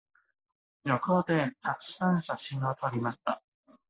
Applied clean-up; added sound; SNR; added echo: neural mask model Resemble Enhance denoiser.